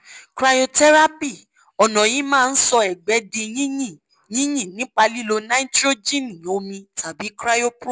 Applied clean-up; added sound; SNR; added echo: none; none; none; none.